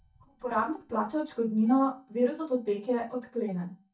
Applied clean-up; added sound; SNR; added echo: neural mask model DeepFilterNet 3.